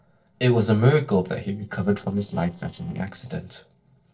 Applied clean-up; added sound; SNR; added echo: neural separator model SepFormer DNS4.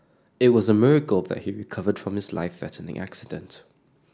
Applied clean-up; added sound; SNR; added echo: none; none; none; none.